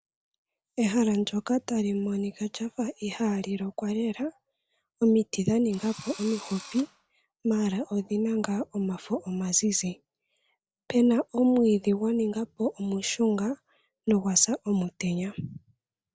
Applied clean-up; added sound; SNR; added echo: none; Engine / Drill; 16 dB; none.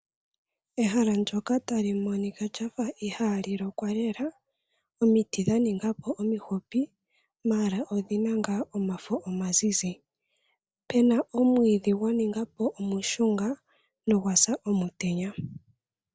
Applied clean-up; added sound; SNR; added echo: none; none; none; none.